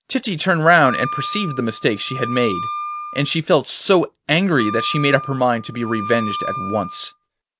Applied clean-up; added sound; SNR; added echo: none; Wind instrument, woodwind instrument; 9 dB; none.